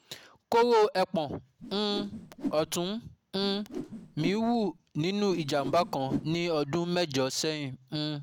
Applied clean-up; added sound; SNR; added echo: none; Whoosh, swoosh, swish; 10 dB; none.